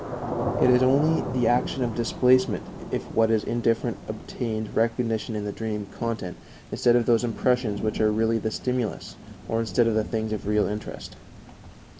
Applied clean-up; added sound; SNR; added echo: none; Thunder / Rain; 10 dB; none.